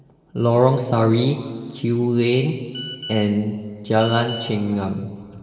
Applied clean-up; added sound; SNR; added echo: none; Telephone; 12 dB; reverberation time 1.7 s.